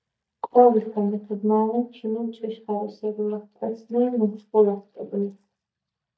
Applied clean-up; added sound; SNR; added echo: neural mask model DeepFilterNet 3.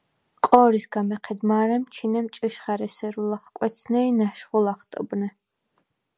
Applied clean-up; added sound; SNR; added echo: none; none; none; none.